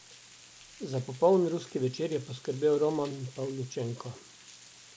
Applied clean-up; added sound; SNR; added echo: none; Water; 19 dB; none.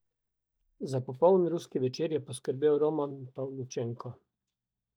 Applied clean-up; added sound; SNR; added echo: neural mask model DeepFilterNet 3.